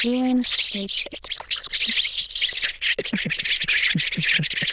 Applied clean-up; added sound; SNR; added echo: neural diffusion model UNIVERSE++.